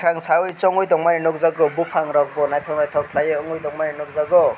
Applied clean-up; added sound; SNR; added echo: none; none; none; none.